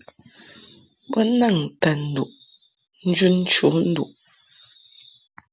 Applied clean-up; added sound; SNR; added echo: none; none; none; none.